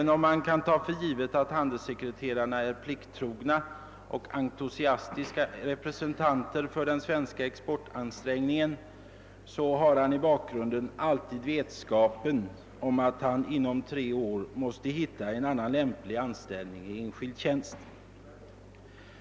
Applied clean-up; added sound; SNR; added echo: none; none; none; none.